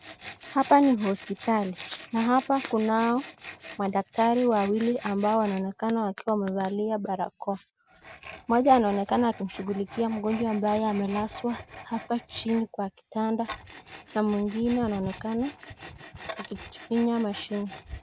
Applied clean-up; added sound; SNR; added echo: none; Tools; 14 dB; none.